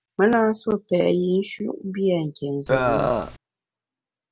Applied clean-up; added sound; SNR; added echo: none; Burping, eructation; -2 dB; none.